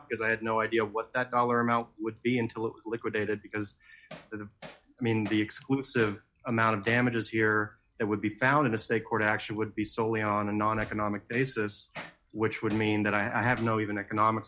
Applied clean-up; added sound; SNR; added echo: classical method log-MMSE.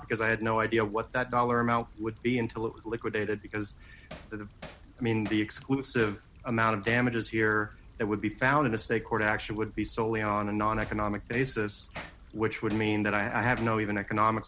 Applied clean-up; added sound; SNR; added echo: none; Stream / Trickle, dribble / Traffic noise, roadway noise + Hammer; 18 dB; none.